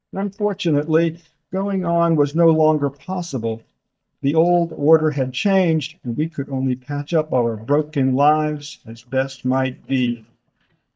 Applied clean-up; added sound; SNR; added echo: neural mask model DeepFilterNet 3.